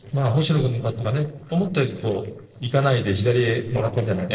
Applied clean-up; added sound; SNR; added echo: neural separator model SepFormer DNS4.